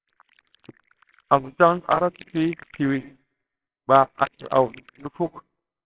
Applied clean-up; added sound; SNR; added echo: neural separator model SepFormer WHAMR!.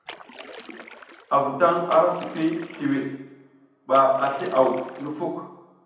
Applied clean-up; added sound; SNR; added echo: none; Splash, splatter; 19 dB; reverberation time 0.9 s.